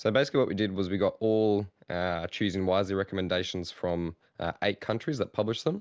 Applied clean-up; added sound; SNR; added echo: none; none; none; none.